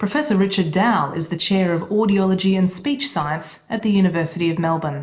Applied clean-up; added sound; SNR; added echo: neural separator model SepFormer DNS4.